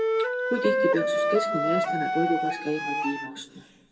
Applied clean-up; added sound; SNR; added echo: none; Wind instrument, woodwind instrument; -3 dB; reverberation time 1.7 s.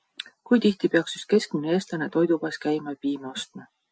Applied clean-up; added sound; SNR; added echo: none; none; none; none.